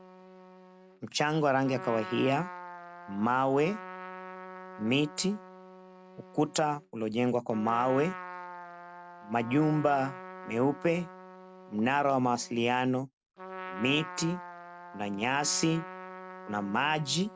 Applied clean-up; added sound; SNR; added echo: none; Trumpet; 14 dB; none.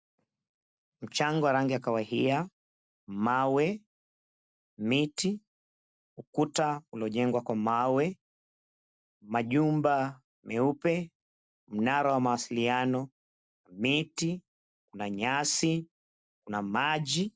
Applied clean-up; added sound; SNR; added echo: none; none; none; none.